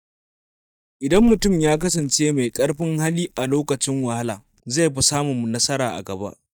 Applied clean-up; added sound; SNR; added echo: neural mask model DeepFilterNet 3.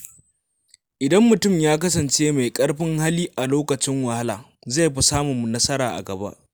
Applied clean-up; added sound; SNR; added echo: none; none; none; none.